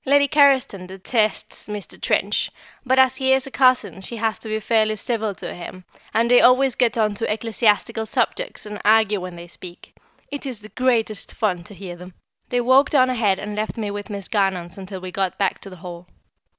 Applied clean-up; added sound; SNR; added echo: none; none; none; none.